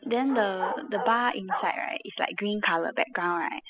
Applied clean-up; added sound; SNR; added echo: classical method spectral subtraction.